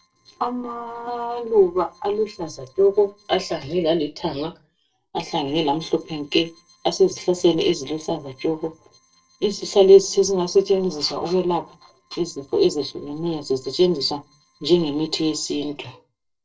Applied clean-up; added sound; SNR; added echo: neural separator model SepFormer DNS4.